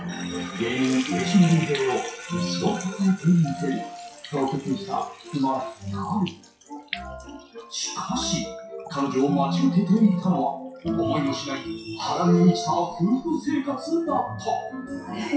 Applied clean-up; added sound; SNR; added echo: classical method WPE with log-MMSE.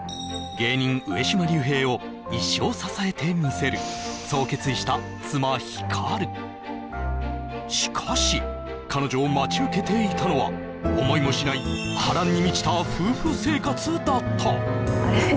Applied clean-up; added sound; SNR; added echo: none; none; none; none.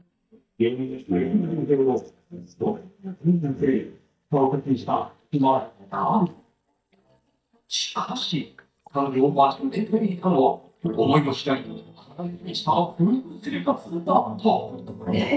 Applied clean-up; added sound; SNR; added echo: neural mask model DeepFilterNet 3.